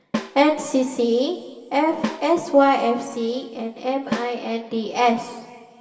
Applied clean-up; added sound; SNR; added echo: none; Snare drum; 13 dB; reverberation time 2.1 s.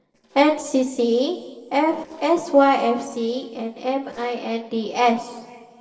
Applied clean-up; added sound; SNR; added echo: neural separator model SepFormer DNS4.